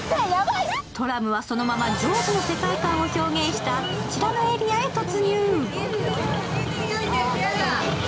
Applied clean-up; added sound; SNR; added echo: none; none; none; none.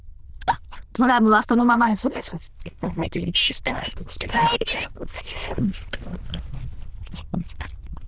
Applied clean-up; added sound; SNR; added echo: neural diffusion model UNIVERSE++.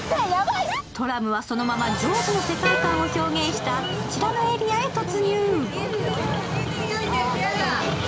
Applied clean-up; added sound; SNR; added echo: none; Plucked string instrument; 9 dB; none.